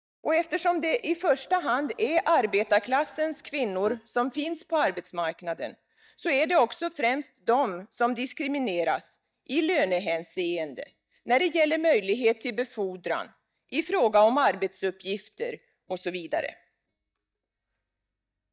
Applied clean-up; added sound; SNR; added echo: neural mask model DeepFilterNet 3.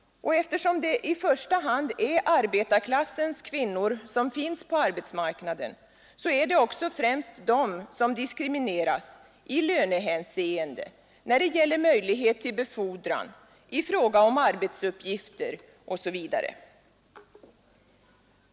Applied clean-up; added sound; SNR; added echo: none; none; none; none.